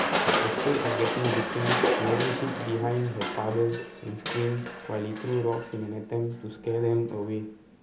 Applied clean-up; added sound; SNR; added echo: none; Crushing; 1 dB; none.